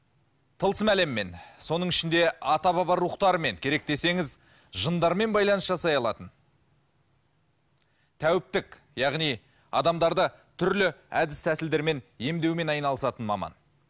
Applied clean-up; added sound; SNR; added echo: none; none; none; none.